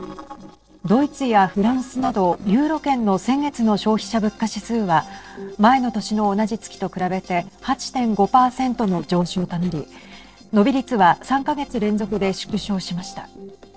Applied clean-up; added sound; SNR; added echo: neural separator model SepFormer DNS4.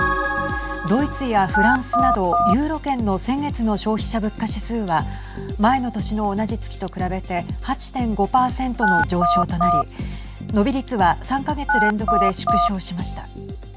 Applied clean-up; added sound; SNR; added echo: none; Telephone; -3 dB; none.